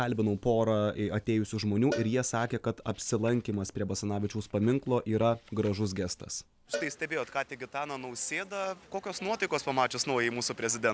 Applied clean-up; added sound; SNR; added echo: none; Cowbell; 16 dB; none.